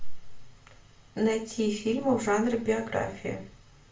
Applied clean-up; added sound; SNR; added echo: none; none; none; reverberation time 0.4 s.